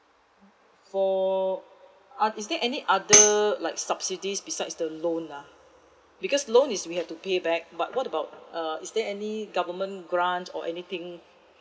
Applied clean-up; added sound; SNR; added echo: none; Tambourine; -5 dB; none.